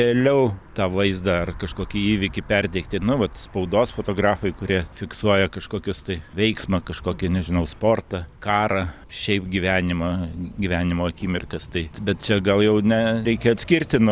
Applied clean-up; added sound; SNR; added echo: none; none; none; none.